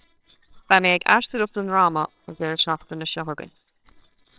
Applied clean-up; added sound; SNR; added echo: neural separator model SepFormer WHAMR!.